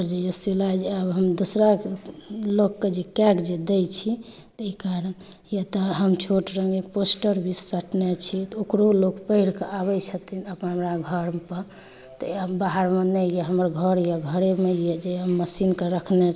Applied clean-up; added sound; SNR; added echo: none; none; none; none.